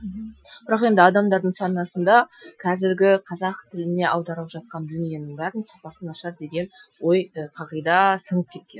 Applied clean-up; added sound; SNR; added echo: classical method Wiener filter.